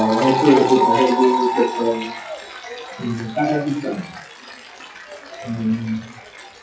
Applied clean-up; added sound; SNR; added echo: classical method WPE with log-MMSE.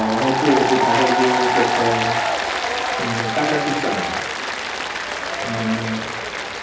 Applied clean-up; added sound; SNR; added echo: none; Applause; -2 dB; reverberation time 0.9 s.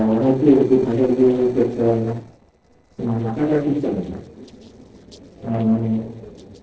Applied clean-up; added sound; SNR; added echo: neural separator model SepFormer DNS4.